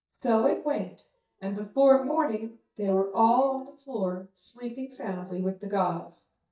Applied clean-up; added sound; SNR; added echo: neural mask model DeepFilterNet 3.